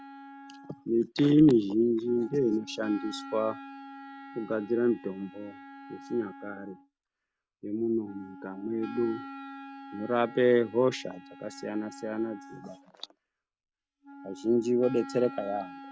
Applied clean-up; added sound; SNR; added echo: none; Wind instrument, woodwind instrument; 16 dB; none.